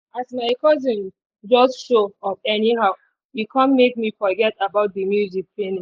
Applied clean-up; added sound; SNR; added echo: neural mask model Resemble Enhance denoiser.